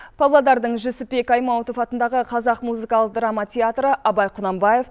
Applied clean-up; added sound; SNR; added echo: none; none; none; none.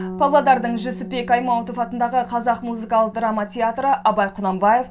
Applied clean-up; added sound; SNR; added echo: none; Bass guitar; 15 dB; reverberation time 0.2 s.